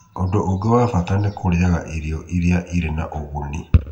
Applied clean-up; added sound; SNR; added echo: none; none; none; reverberation time 0.5 s.